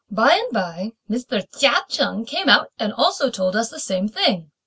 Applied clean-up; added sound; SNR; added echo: none; none; none; none.